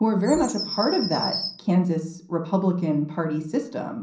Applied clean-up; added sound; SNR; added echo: none; Bird vocalization, bird call, bird song; 10 dB; reverberation time 0.6 s.